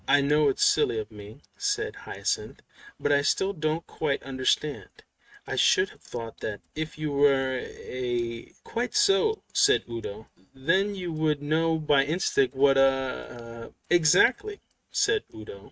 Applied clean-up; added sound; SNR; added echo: neural mask model RNNoise.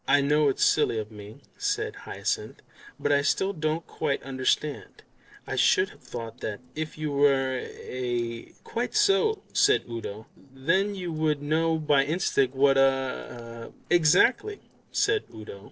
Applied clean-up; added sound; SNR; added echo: neural separator model SepFormer DNS4.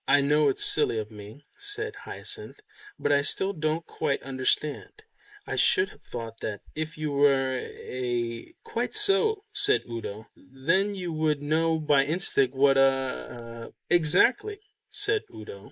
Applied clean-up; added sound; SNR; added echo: neural mask model Resemble Enhance denoiser.